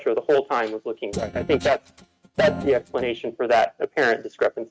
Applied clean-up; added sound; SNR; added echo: neural mask model RNNoise.